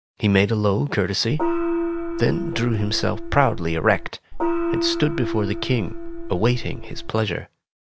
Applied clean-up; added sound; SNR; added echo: none; Gong; 2 dB; none.